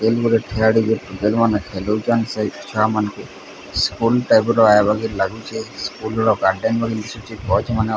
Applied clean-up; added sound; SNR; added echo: none; none; none; none.